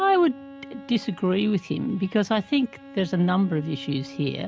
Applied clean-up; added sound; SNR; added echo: none; Bowed string instrument; 20 dB; none.